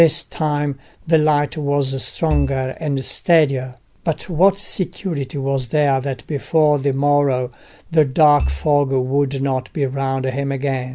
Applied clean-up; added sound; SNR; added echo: none; Marimba, xylophone / Wood; 3 dB; none.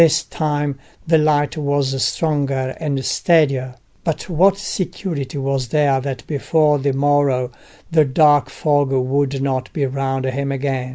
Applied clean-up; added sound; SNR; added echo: none; none; none; none.